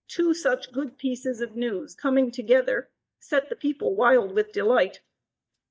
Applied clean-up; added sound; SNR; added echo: neural mask model DeepFilterNet 3.